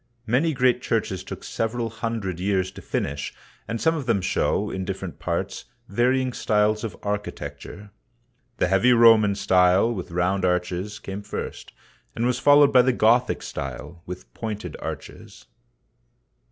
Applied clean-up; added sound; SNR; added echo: none; none; none; none.